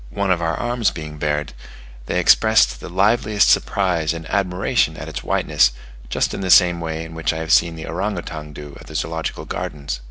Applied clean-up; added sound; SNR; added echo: none; none; none; none.